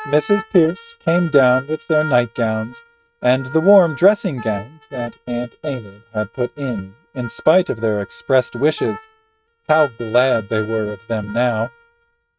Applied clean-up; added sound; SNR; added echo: neural mask model RNNoise.